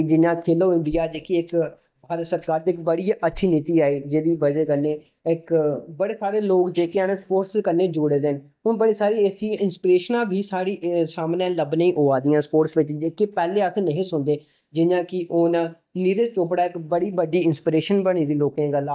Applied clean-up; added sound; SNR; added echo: neural mask model DeepFilterNet 3.